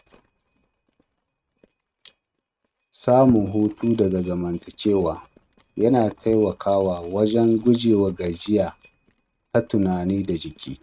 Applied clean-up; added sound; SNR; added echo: neural mask model RNNoise.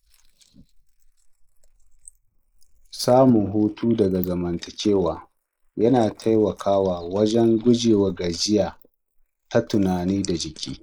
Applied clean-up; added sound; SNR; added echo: neural mask model Resemble Enhance denoiser.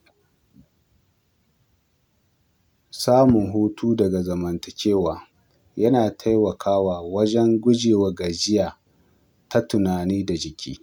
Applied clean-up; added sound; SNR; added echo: none; none; none; none.